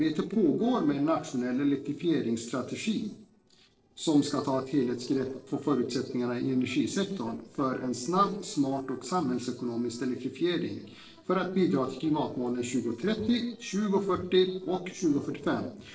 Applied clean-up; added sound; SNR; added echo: neural separator model SepFormer DNS4.